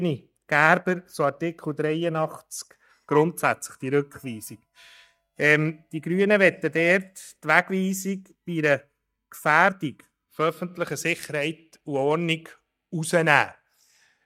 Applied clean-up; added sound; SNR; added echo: neural mask model DeepFilterNet 3.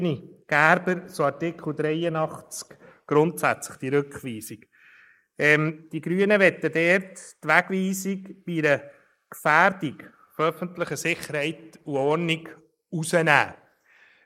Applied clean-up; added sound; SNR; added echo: neural mask model Resemble Enhance denoiser.